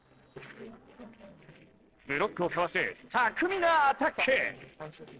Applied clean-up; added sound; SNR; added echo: neural separator model SepFormer DNS4.